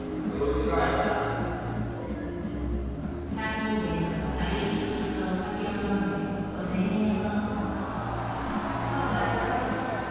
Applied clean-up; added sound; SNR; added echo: none; Crowd; 7 dB; reverberation time 2.2 s.